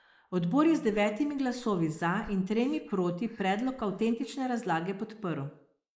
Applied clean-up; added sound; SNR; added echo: neural mask model Resemble Enhance denoiser.